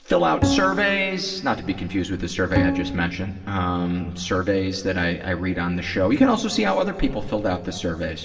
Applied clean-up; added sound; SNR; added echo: none; Bowed string instrument; 5 dB; reverberation time 1.7 s.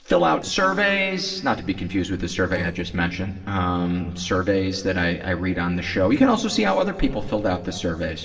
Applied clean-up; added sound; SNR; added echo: neural separator model SepFormer DNS4.